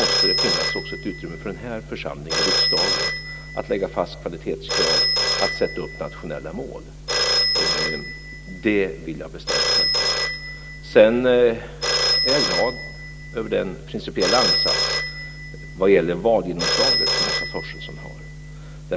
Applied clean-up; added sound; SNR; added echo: none; Telephone; 0 dB; none.